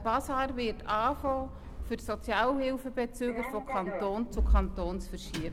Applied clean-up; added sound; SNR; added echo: none; Sliding door; 3 dB; none.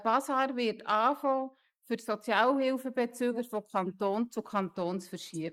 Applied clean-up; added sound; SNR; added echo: neural mask model Resemble Enhance denoiser.